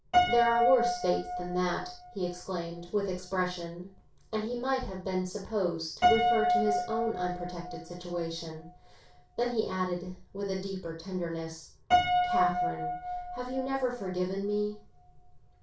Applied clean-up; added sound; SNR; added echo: none; Piano; 0 dB; reverberation time 0.2 s.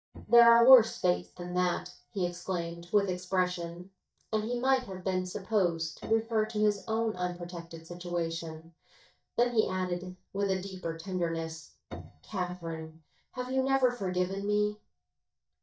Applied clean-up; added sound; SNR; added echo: neural mask model DeepFilterNet 3.